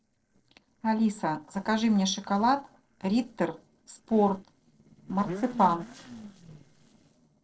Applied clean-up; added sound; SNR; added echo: neural separator model SepFormer DNS4.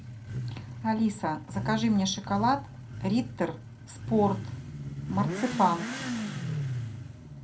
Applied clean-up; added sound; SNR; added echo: none; Motorcycle / Accelerating, revving, vroom; 6 dB; reverberation time 0.2 s.